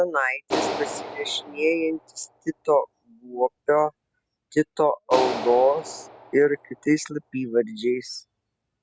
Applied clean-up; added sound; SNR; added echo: none; Clapping; 10 dB; none.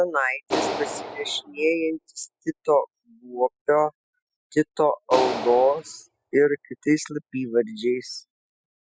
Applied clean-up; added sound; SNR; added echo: classical method spectral subtraction.